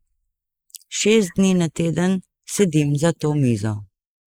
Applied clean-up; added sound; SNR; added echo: neural mask model Resemble Enhance denoiser.